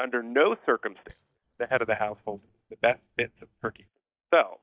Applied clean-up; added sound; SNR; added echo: neural mask model DeepFilterNet 3.